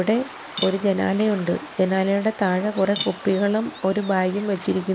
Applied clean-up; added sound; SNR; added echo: none; Waves, surf + Cutlery, silverware / Dishes, pots, and pans; 13 dB; none.